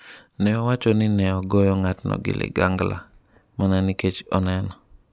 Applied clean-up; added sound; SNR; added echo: none; none; none; none.